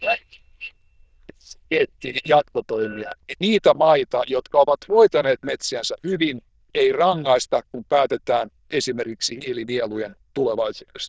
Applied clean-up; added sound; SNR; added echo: neural diffusion model UNIVERSE++.